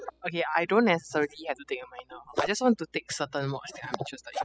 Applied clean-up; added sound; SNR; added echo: classical method spectral subtraction.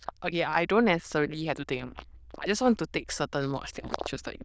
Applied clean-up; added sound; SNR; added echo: neural diffusion model UNIVERSE++.